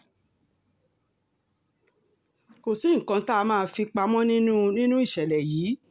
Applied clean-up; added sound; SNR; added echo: none; none; none; none.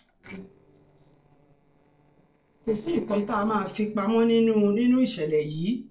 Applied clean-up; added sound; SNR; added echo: neural separator model SepFormer DNS4.